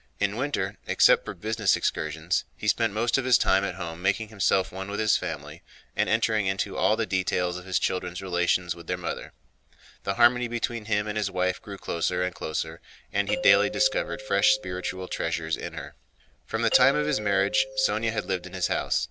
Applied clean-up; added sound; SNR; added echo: none; Doorbell; 10 dB; none.